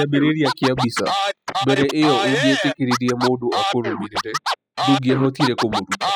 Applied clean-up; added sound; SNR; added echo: classical method spectral subtraction.